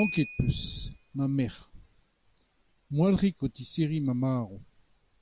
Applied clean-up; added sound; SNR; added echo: none; Piano; 17 dB; none.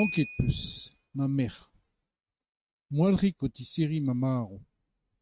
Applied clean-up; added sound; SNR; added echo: neural mask model RNNoise.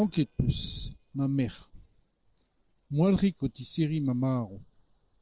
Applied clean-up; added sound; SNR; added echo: neural separator model SepFormer DNS4.